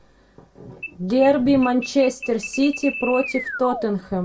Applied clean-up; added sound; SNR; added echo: none; Alarm; 11 dB; reverberation time 0.2 s.